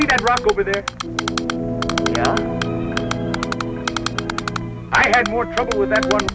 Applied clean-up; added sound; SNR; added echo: none; Typing; 7 dB; none.